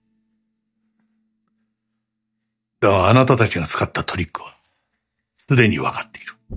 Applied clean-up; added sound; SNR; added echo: neural mask model DeepFilterNet 3.